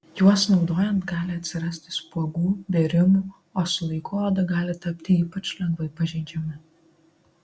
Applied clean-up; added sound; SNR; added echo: none; none; none; none.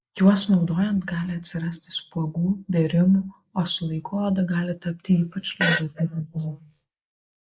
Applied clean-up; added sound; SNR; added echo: neural mask model Resemble Enhance denoiser.